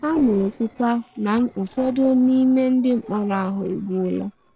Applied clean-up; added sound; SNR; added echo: neural separator model SepFormer DNS4.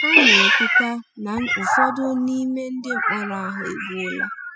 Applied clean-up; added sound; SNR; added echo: classical method spectral subtraction.